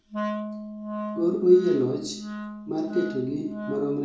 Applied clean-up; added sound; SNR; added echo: none; Wind instrument, woodwind instrument; 8 dB; reverberation time 0.5 s.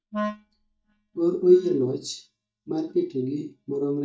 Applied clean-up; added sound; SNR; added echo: neural mask model DeepFilterNet 3.